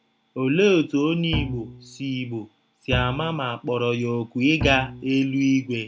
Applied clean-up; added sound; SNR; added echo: none; Bowed string instrument; 9 dB; none.